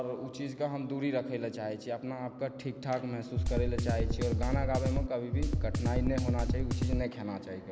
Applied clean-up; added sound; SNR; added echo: none; Drum kit; -5 dB; none.